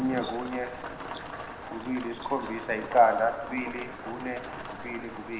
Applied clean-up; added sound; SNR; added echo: none; Rain; 10 dB; reverberation time 0.9 s.